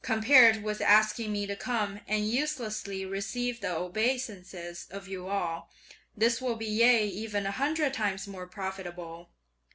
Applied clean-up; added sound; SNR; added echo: none; none; none; none.